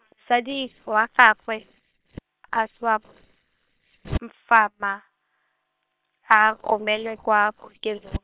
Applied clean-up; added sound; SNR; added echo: neural separator model SepFormer WHAM!.